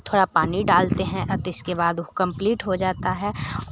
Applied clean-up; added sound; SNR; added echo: none; none; none; none.